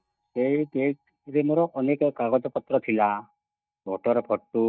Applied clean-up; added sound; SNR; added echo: neural mask model DeepFilterNet 3.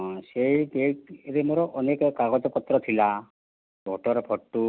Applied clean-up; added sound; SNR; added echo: none; none; none; none.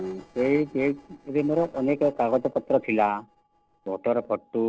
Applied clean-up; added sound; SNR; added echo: neural separator model SepFormer DNS4.